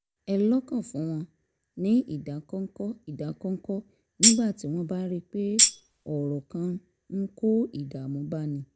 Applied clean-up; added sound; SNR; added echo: none; Tambourine; -5 dB; none.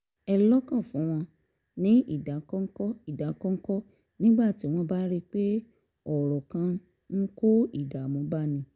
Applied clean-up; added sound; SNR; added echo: none; none; none; none.